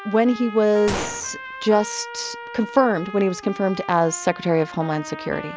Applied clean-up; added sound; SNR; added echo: none; Trumpet + Gunshot, gunfire; 12 dB; none.